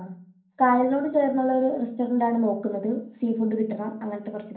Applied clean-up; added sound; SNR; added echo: none; none; none; reverberation time 0.6 s.